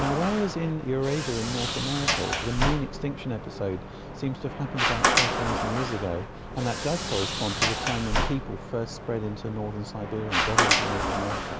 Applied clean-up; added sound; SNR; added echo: none; Sliding door; -2 dB; none.